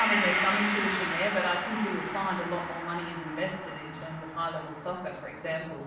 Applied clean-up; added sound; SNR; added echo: none; Gong; 1 dB; reverberation time 0.7 s.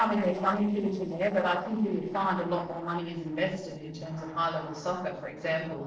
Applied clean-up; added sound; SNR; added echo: neural separator model SepFormer DNS4.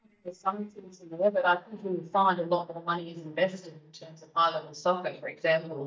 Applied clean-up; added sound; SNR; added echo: neural mask model DeepFilterNet 3.